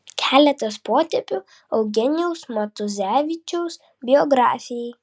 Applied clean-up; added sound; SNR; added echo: none; none; none; none.